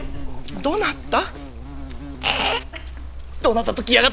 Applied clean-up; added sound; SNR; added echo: none; Insect; 7 dB; none.